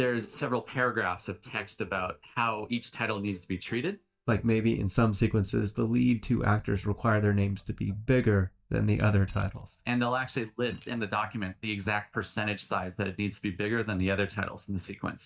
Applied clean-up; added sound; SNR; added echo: neural mask model DeepFilterNet 3.